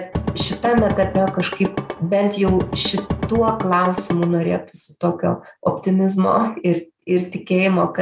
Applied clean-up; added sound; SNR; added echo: none; Drum / Drum kit; 6 dB; none.